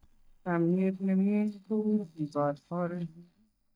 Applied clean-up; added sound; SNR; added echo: neural mask model DeepFilterNet 3.